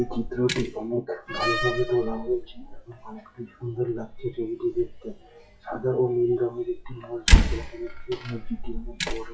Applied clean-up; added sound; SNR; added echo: classical method WPE with log-MMSE.